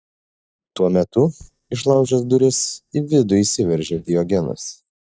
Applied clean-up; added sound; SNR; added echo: neural mask model DeepFilterNet 3.